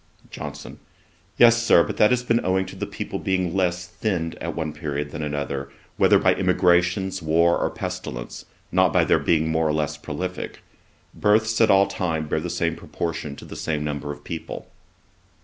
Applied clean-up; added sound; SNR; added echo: none; none; none; none.